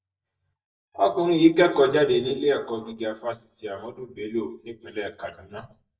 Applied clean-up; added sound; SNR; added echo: neural mask model DeepFilterNet 3.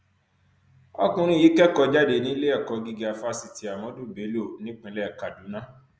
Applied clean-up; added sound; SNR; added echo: none; none; none; none.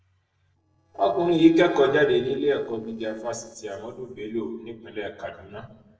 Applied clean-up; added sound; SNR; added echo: neural separator model SepFormer DNS4.